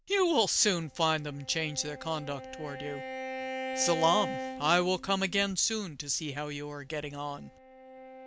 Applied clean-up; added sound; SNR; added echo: none; Bowed string instrument; 10 dB; none.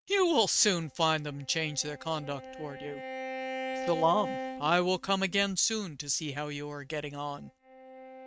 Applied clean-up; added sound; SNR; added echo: neural mask model RNNoise.